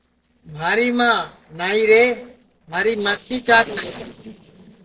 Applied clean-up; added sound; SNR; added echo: neural separator model SepFormer DNS4.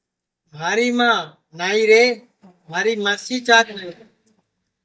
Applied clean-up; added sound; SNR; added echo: neural mask model DeepFilterNet 3.